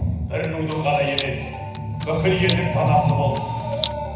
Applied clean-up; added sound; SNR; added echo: none; Camera; 12 dB; reverberation time 0.4 s.